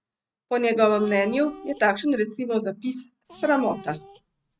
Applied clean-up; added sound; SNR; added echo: neural mask model RNNoise.